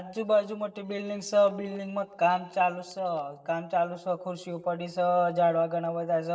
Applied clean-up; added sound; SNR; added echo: neural separator model SepFormer DNS4.